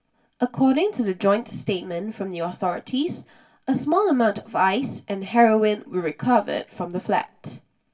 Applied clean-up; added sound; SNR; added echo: none; none; none; reverberation time 0.2 s.